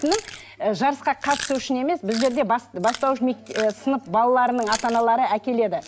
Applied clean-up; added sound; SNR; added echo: none; Chewing, mastication; 15 dB; none.